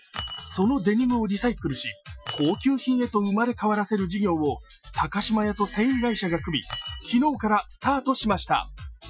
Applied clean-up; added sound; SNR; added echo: classical method Wiener filter.